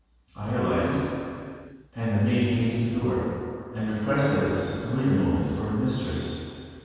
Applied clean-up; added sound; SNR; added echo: none; none; none; reverberation time 2.1 s.